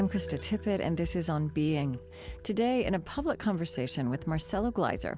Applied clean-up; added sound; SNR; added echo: none; none; none; none.